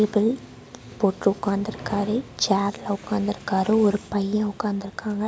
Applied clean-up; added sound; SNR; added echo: none; none; none; none.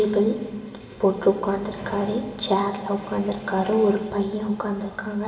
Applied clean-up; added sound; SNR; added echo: none; none; none; reverberation time 1.3 s.